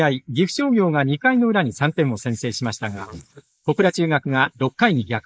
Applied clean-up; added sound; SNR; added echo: neural mask model Resemble Enhance denoiser.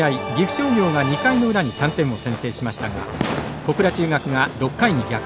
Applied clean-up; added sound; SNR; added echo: none; Fireworks; 14 dB; none.